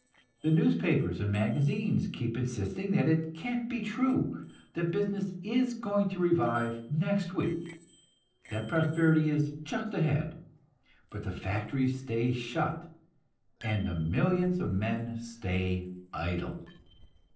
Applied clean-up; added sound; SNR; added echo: neural separator model SepFormer DNS4.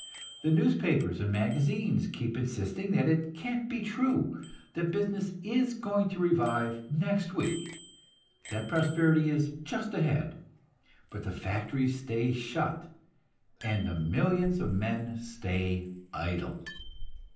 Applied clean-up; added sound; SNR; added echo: none; Bicycle bell; 18 dB; reverberation time 0.6 s.